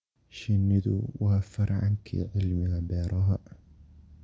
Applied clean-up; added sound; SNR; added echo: none; none; none; none.